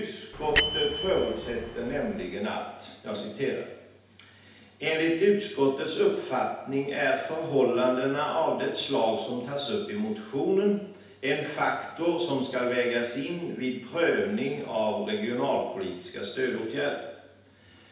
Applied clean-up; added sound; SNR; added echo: none; Bell; 0 dB; reverberation time 0.8 s.